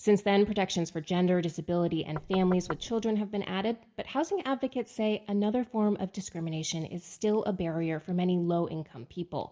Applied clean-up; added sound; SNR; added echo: none; Knock; 13 dB; reverberation time 0.3 s.